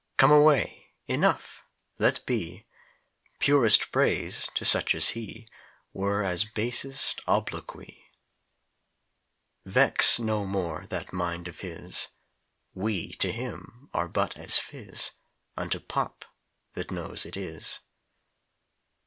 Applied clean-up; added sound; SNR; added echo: none; none; none; none.